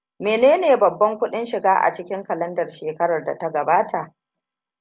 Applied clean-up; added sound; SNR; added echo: none; none; none; none.